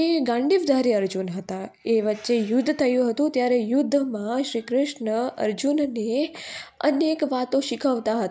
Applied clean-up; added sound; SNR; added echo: none; none; none; none.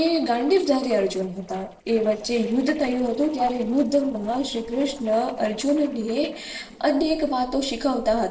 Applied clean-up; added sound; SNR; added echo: neural separator model SepFormer DNS4.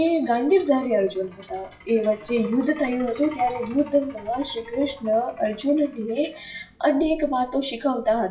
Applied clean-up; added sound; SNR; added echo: classical method WPE with log-MMSE.